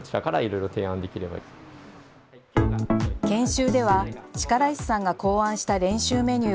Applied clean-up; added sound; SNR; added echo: none; none; none; none.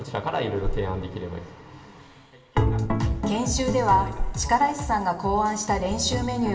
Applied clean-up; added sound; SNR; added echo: none; Breathing; 10 dB; reverberation time 1.5 s.